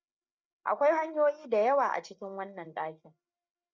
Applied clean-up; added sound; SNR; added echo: neural mask model DeepFilterNet 3.